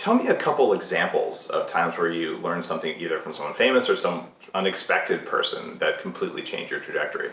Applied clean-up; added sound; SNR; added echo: none; none; none; none.